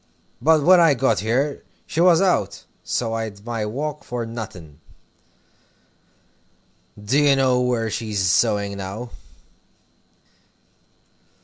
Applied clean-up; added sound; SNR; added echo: none; none; none; none.